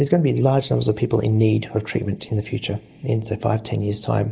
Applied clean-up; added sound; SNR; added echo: neural mask model Resemble Enhance denoiser.